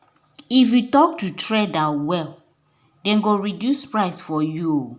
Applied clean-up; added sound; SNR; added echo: none; none; none; none.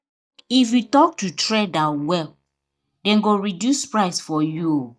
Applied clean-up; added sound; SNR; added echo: neural mask model DeepFilterNet 3.